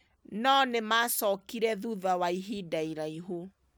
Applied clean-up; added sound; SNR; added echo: none; none; none; none.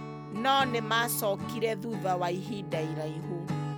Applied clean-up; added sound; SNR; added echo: none; Acoustic guitar / Strum; 6 dB; none.